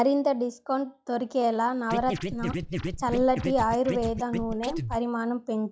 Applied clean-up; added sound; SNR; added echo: classical method log-MMSE.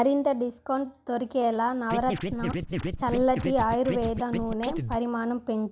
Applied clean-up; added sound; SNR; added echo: none; Scratching (performance technique); 5 dB; none.